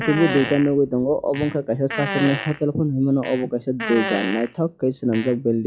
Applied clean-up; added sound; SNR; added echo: classical method log-MMSE.